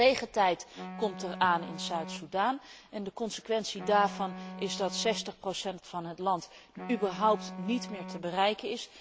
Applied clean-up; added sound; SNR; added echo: none; Wind instrument, woodwind instrument; 13 dB; none.